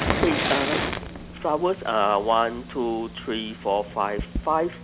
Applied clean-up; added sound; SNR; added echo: none; Fire; 5 dB; none.